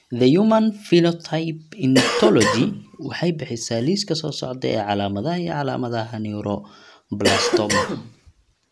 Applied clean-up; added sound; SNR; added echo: none; Cough; 0 dB; none.